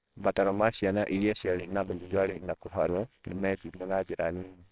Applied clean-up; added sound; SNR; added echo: neural separator model SepFormer WHAMR!.